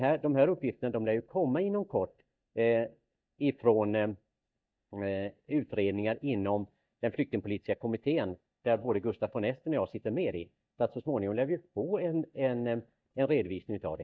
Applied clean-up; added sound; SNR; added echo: neural mask model DeepFilterNet 3.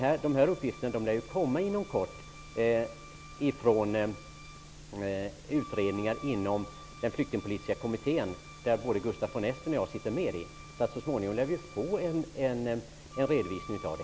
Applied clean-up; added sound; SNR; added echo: none; Wind instrument, woodwind instrument; 20 dB; none.